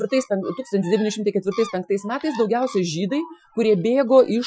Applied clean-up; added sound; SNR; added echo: classical method Wiener filter.